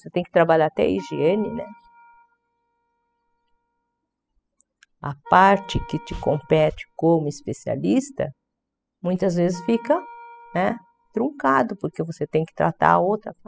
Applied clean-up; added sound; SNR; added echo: classical method spectral subtraction.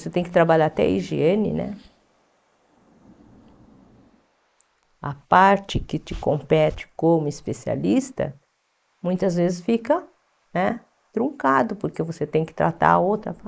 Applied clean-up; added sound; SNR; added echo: neural mask model Resemble Enhance denoiser.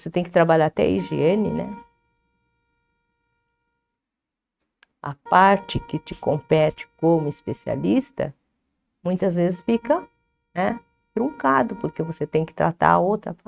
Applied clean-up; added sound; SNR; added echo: neural mask model RNNoise.